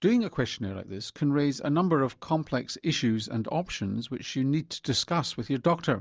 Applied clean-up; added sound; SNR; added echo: none; none; none; none.